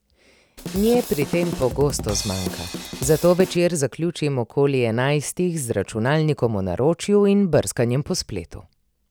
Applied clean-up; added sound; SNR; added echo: none; Drum kit; 9 dB; none.